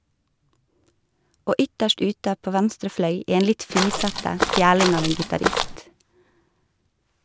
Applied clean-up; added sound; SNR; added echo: none; Walk, footsteps; 0 dB; none.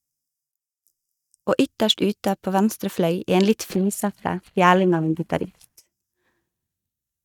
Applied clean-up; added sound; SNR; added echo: neural mask model DeepFilterNet 3.